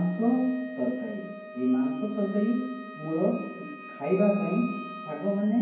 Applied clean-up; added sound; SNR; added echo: none; Wind instrument, woodwind instrument; 14 dB; reverberation time 0.9 s.